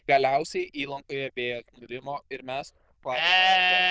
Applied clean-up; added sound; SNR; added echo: neural diffusion model UNIVERSE++.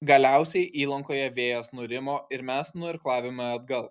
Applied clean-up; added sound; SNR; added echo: none; none; none; none.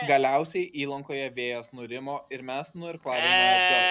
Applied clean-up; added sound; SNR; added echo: none; Livestock, farm animals, working animals; -1 dB; none.